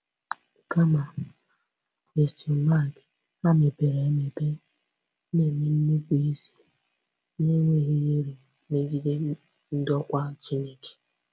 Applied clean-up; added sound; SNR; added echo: none; none; none; none.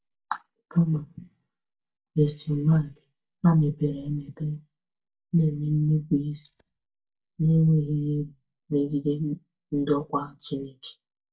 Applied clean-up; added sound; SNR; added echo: neural mask model DeepFilterNet 3.